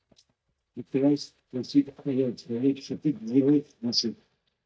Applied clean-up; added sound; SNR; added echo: neural mask model DeepFilterNet 3.